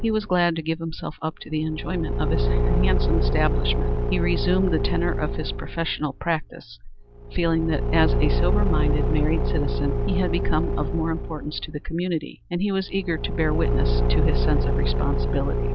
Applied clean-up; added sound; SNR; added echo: none; Engine / Car; -3 dB; none.